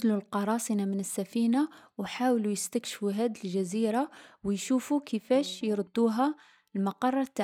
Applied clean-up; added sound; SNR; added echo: neural mask model DeepFilterNet 3.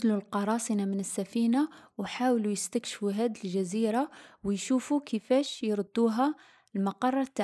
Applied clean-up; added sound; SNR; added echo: neural mask model Resemble Enhance denoiser.